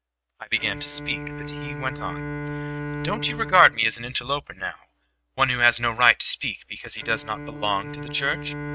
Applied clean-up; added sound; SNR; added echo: neural mask model RNNoise.